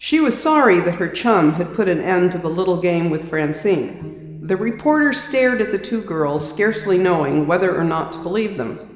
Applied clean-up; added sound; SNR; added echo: neural separator model SepFormer DNS4.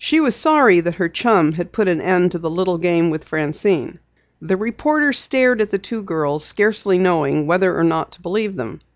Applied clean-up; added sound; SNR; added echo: none; none; none; none.